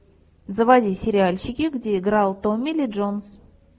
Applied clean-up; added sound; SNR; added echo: none; none; none; none.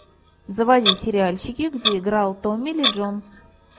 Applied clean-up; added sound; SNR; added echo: none; Clock; 5 dB; none.